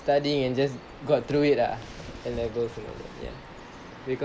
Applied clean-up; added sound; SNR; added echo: none; Bird vocalization, bird call, bird song; 17 dB; none.